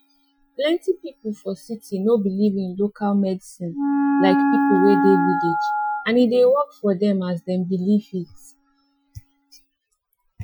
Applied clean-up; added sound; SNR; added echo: classical method Wiener filter.